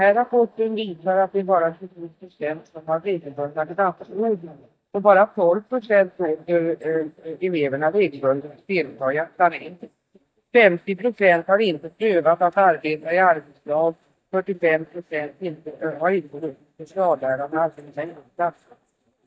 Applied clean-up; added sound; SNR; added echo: neural mask model DeepFilterNet 3.